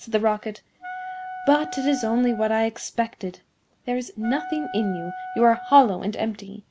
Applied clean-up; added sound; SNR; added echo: none; Wind instrument, woodwind instrument; 12 dB; none.